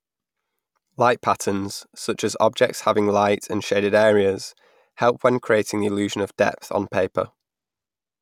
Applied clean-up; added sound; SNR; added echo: none; none; none; none.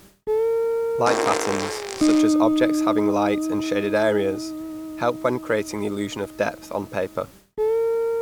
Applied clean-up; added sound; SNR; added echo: none; Fart + Guitar; -2 dB; none.